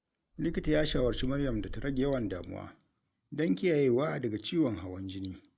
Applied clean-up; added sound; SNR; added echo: neural mask model DeepFilterNet 3.